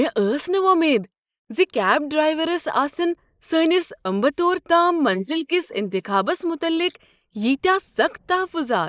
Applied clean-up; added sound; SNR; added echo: neural mask model Resemble Enhance denoiser.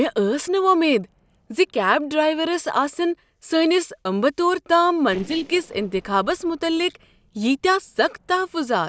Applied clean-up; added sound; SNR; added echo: neural separator model SepFormer DNS4.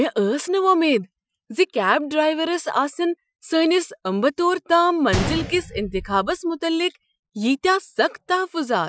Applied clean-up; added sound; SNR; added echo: classical method Wiener filter.